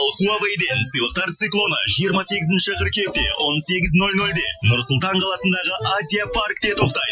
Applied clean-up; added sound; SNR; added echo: classical method Wiener filter.